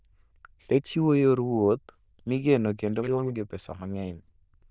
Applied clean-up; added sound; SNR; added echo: neural diffusion model UNIVERSE++.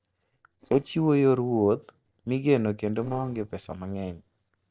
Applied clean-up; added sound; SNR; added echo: neural separator model SepFormer DNS4.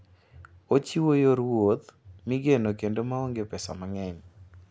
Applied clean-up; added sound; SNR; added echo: none; none; none; none.